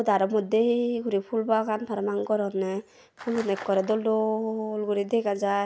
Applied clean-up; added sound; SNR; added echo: none; none; none; none.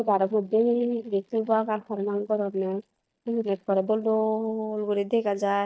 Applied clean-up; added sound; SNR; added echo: neural mask model DeepFilterNet 3.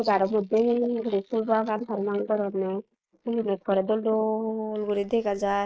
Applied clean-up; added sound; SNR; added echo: neural mask model Resemble Enhance denoiser.